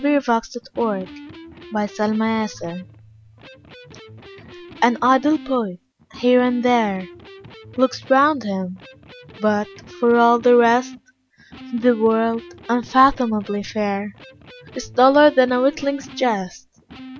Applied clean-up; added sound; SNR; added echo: none; Electric guitar; 20 dB; none.